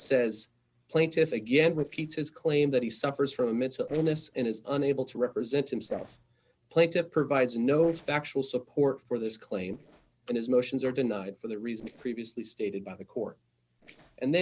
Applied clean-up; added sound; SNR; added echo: neural separator model SepFormer DNS4.